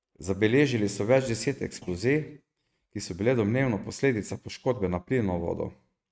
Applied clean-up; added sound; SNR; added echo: neural mask model RNNoise.